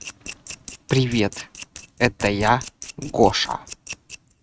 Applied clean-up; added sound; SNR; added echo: neural mask model RNNoise.